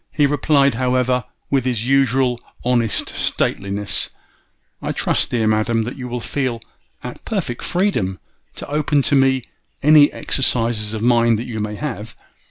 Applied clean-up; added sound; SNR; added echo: none; none; none; none.